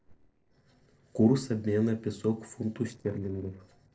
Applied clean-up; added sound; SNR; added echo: neural separator model SepFormer DNS4.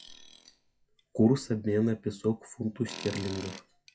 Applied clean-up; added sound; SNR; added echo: classical method WPE with log-MMSE.